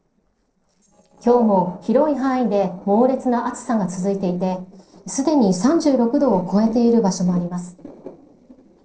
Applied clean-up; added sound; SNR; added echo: neural separator model SepFormer DNS4.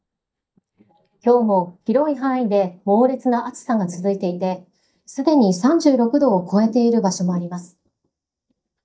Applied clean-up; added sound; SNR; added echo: neural mask model DeepFilterNet 3.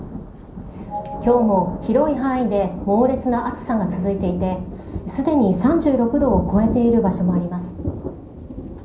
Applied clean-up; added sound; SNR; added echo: none; Thunder; 10 dB; reverberation time 0.6 s.